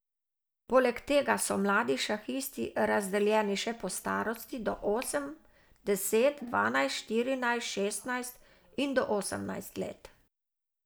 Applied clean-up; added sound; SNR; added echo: none; none; none; none.